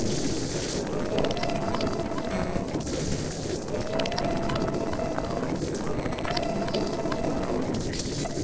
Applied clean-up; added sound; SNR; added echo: neural separator model SepFormer DNS4.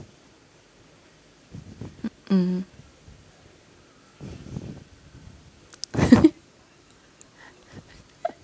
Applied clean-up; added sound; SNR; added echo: none; none; none; none.